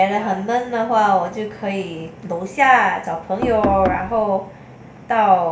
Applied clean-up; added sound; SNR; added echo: none; Knock; 5 dB; none.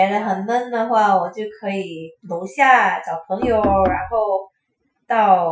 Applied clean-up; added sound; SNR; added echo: classical method Wiener filter.